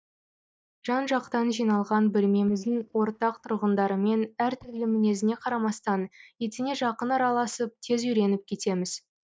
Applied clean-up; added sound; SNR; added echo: neural mask model DeepFilterNet 3.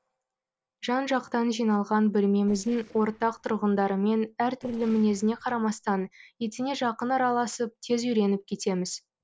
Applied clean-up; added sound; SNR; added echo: neural separator model SepFormer DNS4.